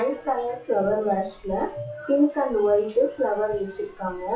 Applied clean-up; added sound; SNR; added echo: classical method WPE with log-MMSE.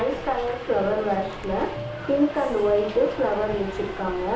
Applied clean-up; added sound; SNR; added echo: none; Subway, metro, underground; 11 dB; reverberation time 0.6 s.